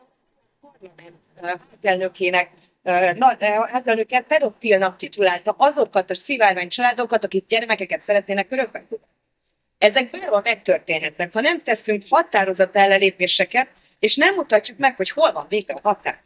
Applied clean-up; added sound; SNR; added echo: neural mask model DeepFilterNet 3.